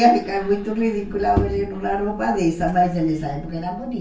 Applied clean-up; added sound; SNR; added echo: none; Bowed string instrument; 7 dB; reverberation time 0.4 s.